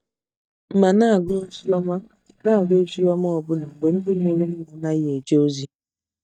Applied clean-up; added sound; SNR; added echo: neural mask model DeepFilterNet 3.